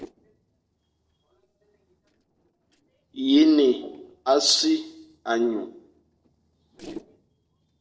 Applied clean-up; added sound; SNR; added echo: neural separator model SepFormer DNS4.